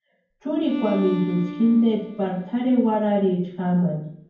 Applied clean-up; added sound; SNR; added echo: none; Bowed string instrument; 14 dB; reverberation time 0.9 s.